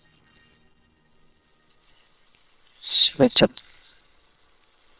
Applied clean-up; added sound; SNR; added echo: neural separator model SepFormer WHAMR!.